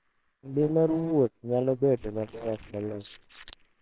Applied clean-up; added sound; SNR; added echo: neural separator model SepFormer WHAMR!.